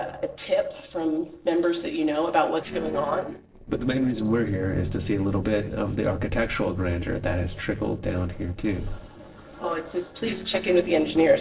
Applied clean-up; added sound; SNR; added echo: neural separator model SepFormer DNS4.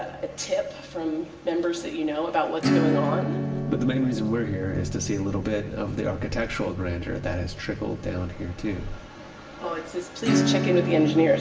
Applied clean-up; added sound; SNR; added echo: none; Acoustic guitar / Strum; 3 dB; reverberation time 0.7 s.